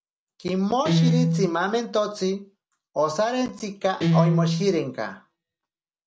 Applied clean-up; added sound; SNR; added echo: none; Guitar; -1 dB; none.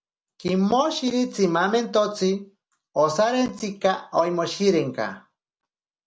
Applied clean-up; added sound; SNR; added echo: none; none; none; none.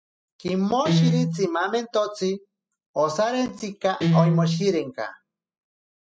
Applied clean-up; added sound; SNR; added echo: classical method spectral subtraction.